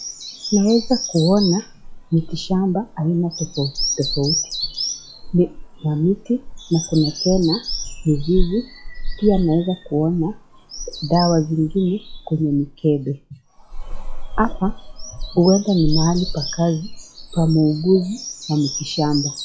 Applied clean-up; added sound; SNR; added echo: classical method log-MMSE.